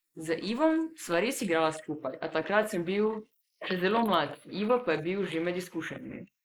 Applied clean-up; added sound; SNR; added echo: neural mask model Resemble Enhance denoiser.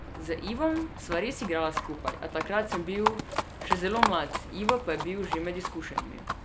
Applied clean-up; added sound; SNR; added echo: none; Livestock, farm animals, working animals; 2 dB; none.